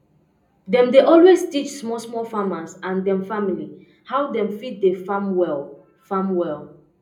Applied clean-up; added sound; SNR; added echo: none; none; none; reverberation time 0.4 s.